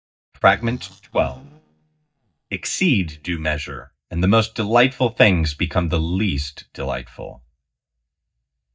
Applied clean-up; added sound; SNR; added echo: neural mask model DeepFilterNet 3.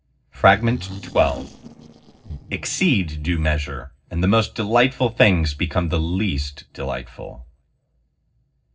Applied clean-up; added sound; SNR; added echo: neural separator model SepFormer DNS4.